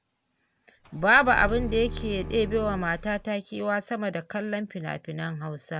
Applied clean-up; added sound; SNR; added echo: none; Engine starting / Car + Bowed string instrument; 8 dB; none.